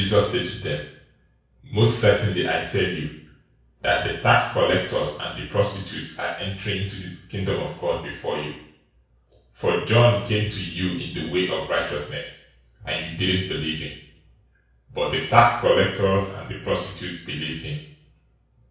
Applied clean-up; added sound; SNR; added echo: none; none; none; reverberation time 0.6 s.